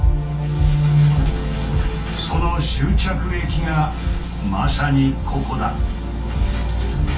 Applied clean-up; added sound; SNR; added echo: none; none; none; reverberation time 0.2 s.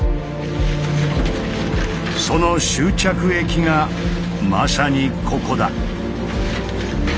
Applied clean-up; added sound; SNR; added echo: none; none; none; none.